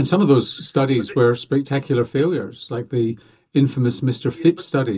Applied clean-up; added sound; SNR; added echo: none; none; none; reverberation time 0.2 s.